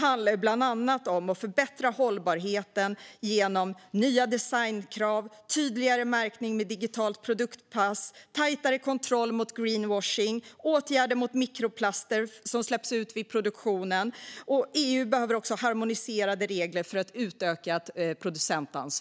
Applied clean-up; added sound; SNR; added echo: none; none; none; none.